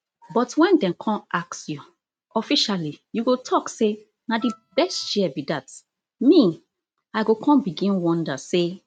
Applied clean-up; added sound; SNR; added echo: neural mask model RNNoise.